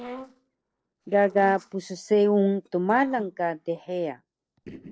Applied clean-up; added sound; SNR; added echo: neural separator model SepFormer DNS4.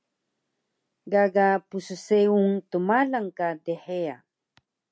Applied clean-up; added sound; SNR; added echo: none; none; none; none.